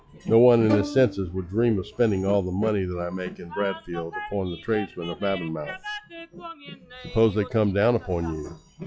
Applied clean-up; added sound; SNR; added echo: classical method log-MMSE.